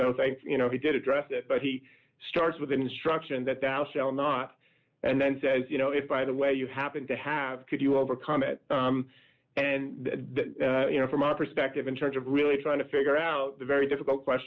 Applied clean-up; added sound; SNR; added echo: none; none; none; none.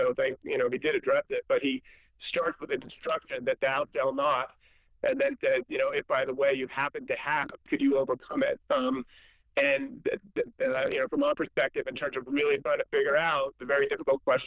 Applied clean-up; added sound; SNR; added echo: neural diffusion model UNIVERSE++.